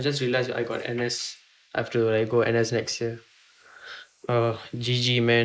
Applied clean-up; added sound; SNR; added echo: neural mask model Resemble Enhance denoiser.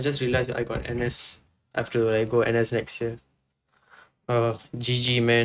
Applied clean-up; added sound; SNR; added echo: neural mask model RNNoise.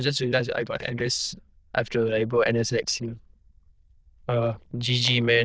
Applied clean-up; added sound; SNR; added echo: neural diffusion model UNIVERSE++.